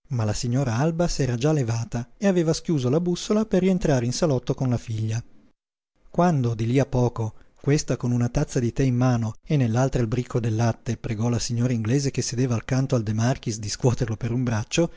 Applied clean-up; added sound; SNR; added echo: none; none; none; none.